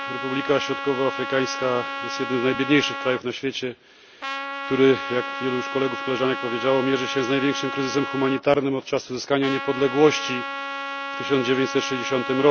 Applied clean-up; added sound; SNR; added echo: none; Trumpet; 7 dB; none.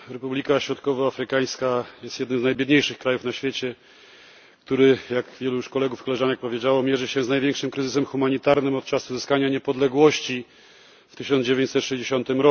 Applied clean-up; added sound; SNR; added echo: none; none; none; none.